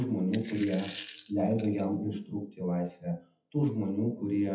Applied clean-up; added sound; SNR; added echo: classical method WPE with log-MMSE.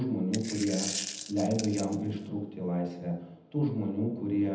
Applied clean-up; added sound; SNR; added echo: none; Coin (dropping); 9 dB; reverberation time 0.8 s.